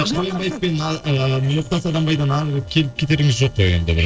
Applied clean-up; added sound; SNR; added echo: neural separator model SepFormer DNS4.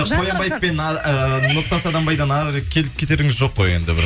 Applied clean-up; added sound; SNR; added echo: none; none; none; none.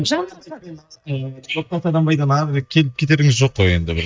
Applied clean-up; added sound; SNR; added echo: neural mask model DeepFilterNet 3.